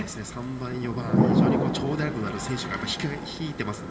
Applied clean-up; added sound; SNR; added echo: none; Thunder / Rain; -4 dB; reverberation time 1.6 s.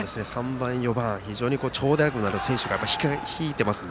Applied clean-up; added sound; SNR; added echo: none; none; none; none.